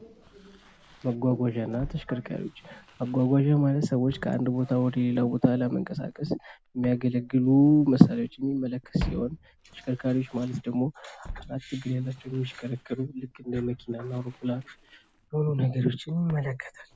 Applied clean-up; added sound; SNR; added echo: none; Walk, footsteps; 19 dB; none.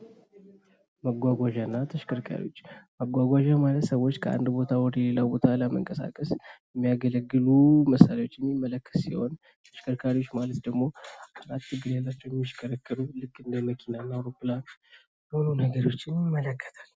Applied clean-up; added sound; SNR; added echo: none; none; none; none.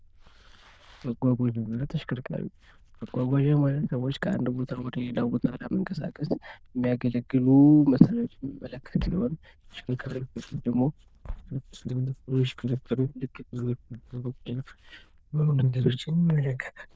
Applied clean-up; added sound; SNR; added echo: neural diffusion model UNIVERSE++.